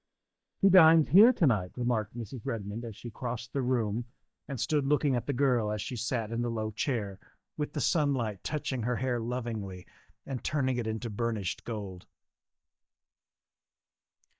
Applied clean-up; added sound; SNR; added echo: neural mask model DeepFilterNet 3.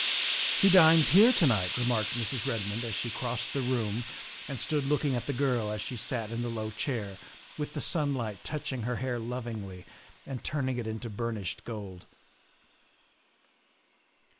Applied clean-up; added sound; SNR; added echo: none; Hiss; 5 dB; none.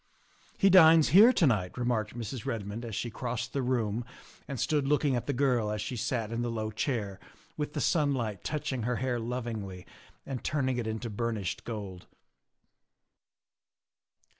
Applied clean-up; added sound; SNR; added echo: none; none; none; none.